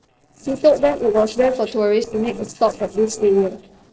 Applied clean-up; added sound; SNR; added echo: neural separator model SepFormer DNS4.